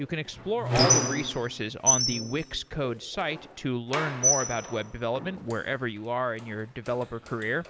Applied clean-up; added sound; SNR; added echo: none; Squeak; 0 dB; none.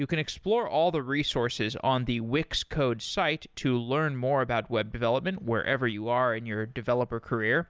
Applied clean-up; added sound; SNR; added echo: none; none; none; none.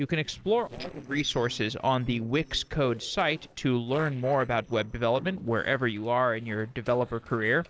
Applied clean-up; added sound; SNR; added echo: neural separator model SepFormer DNS4.